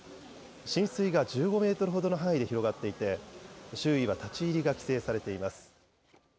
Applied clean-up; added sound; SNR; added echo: none; none; none; none.